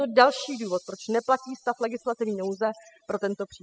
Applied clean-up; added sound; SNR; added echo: classical method spectral subtraction.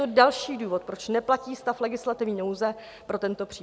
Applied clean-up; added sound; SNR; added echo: none; none; none; none.